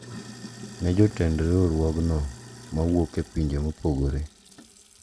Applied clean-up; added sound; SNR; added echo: none; Sink (filling or washing); 17 dB; none.